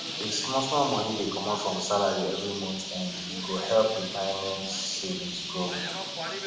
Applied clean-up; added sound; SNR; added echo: none; Bird; 5 dB; reverberation time 0.8 s.